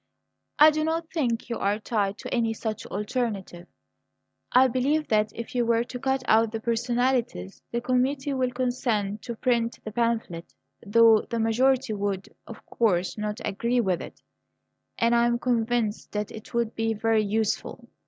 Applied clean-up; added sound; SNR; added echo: none; none; none; none.